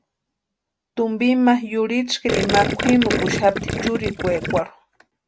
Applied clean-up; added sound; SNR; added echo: none; Gurgling; 2 dB; none.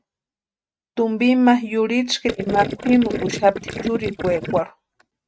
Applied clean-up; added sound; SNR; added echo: neural mask model RNNoise.